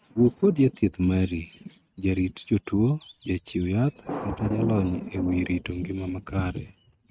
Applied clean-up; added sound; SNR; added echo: neural mask model RNNoise.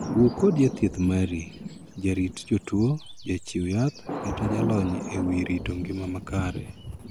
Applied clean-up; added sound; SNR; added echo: none; Thunder; 10 dB; none.